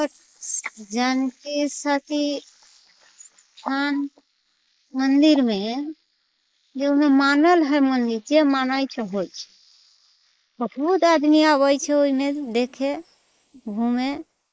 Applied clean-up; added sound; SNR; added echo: neural mask model Resemble Enhance denoiser.